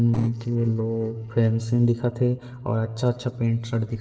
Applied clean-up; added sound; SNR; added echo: neural separator model SepFormer DNS4.